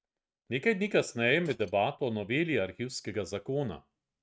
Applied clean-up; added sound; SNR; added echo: neural mask model RNNoise.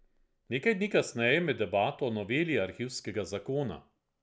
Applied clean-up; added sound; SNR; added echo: none; none; none; none.